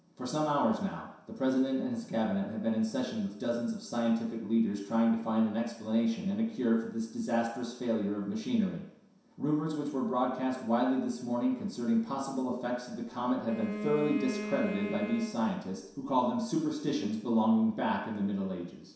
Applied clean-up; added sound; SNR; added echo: none; Bowed string instrument; 8 dB; reverberation time 0.7 s.